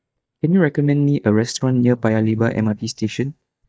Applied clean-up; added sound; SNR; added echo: neural mask model DeepFilterNet 3.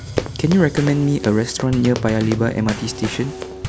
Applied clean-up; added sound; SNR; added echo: none; Bass drum / Snare drum / Drum kit + Run; 9 dB; none.